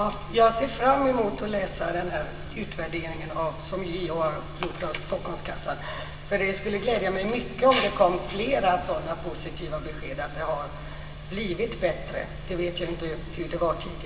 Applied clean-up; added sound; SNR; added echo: none; none; none; reverberation time 2.6 s.